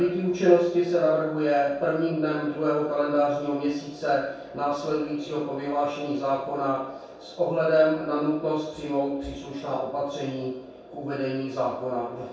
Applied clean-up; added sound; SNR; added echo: none; none; none; reverberation time 0.7 s.